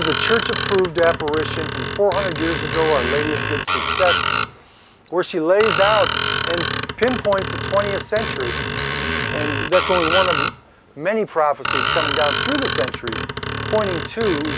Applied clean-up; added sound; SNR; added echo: none; Screech; 1 dB; none.